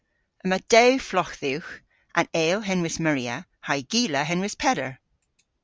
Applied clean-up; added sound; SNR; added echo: none; none; none; none.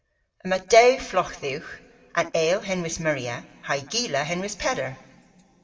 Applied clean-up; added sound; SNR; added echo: none; none; none; reverberation time 1.1 s.